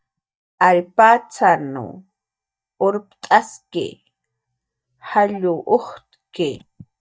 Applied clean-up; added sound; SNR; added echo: neural mask model DeepFilterNet 3.